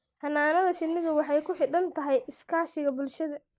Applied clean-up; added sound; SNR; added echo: neural mask model DeepFilterNet 3.